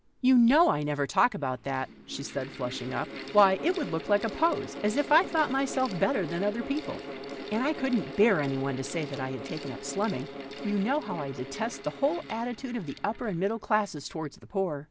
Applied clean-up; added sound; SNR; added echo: none; Mechanical fan; 12 dB; none.